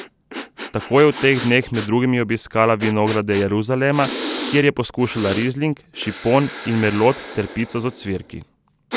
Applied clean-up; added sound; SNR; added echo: none; Breathing; 11 dB; none.